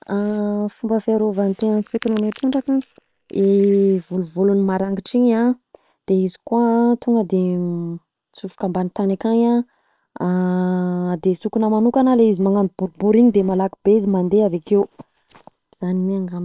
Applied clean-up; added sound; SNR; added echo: neural separator model SepFormer WHAM!.